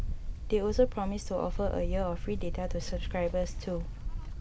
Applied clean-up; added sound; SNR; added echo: none; Livestock, farm animals, working animals; 1 dB; none.